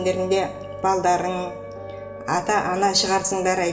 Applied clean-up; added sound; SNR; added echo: none; Wind instrument, woodwind instrument; 15 dB; reverberation time 0.6 s.